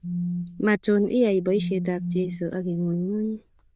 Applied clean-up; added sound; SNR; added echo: neural diffusion model UNIVERSE++.